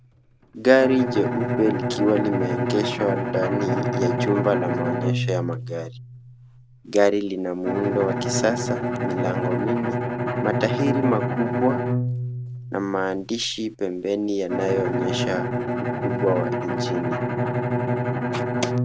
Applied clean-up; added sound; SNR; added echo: none; Bowed string instrument; 1 dB; none.